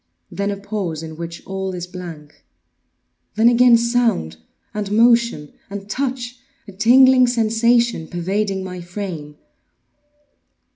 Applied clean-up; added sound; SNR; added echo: none; none; none; none.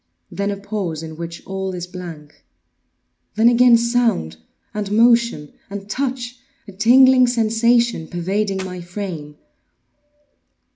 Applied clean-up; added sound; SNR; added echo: none; Clapping; 18 dB; none.